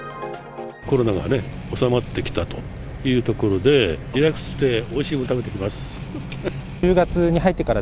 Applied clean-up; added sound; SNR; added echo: none; Strum; 14 dB; none.